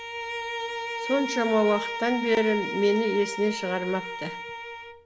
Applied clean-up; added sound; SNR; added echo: none; Bowed string instrument; 6 dB; none.